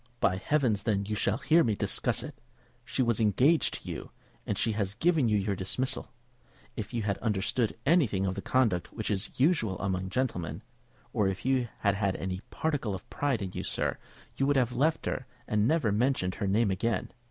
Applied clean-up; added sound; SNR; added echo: none; none; none; none.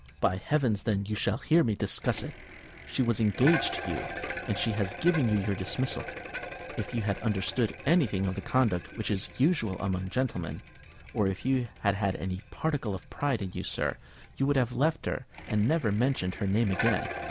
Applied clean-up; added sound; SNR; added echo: none; Bicycle; 12 dB; none.